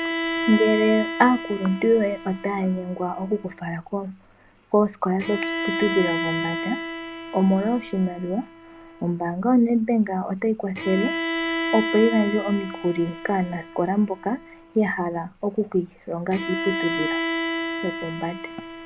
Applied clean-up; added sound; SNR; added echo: none; Bowed string instrument; 7 dB; none.